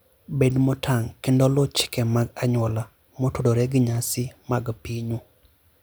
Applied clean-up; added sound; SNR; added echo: none; none; none; none.